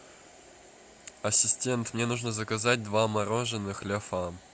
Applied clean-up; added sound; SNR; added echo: none; none; none; none.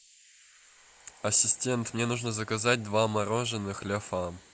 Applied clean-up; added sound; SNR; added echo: neural mask model Resemble Enhance denoiser.